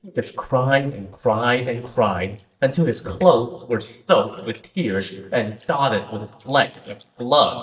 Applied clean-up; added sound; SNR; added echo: neural mask model DeepFilterNet 3.